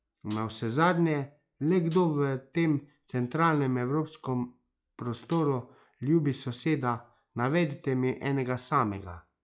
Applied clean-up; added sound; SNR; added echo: classical method log-MMSE.